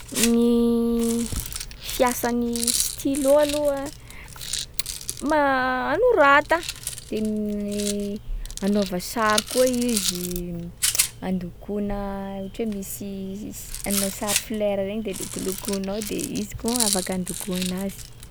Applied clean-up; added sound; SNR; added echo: none; Rattle; 8 dB; none.